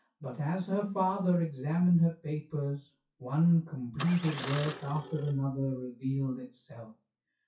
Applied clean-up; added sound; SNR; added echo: classical method WPE with log-MMSE.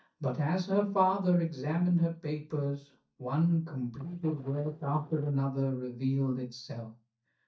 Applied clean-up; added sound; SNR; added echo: neural mask model DeepFilterNet 3.